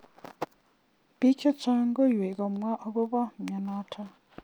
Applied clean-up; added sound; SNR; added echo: none; none; none; none.